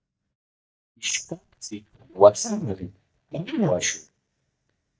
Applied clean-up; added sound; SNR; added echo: neural mask model DeepFilterNet 3.